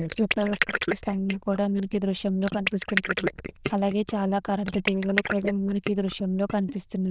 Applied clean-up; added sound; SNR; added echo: neural diffusion model UNIVERSE++.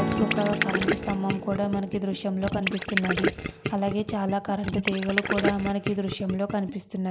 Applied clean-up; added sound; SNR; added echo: none; Strum + Gurgling; 2 dB; none.